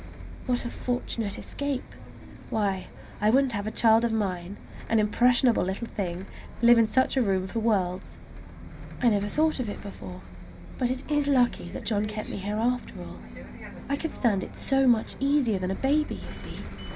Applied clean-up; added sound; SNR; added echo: none; Bus; 12 dB; none.